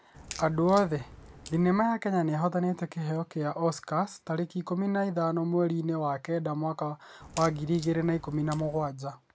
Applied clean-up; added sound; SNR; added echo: none; Crack; 17 dB; none.